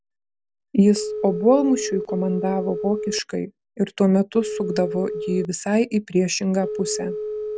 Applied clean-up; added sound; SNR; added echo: none; Telephone; 8 dB; none.